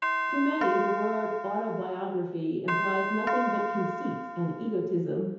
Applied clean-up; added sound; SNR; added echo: none; Doorbell; 1 dB; reverberation time 1.0 s.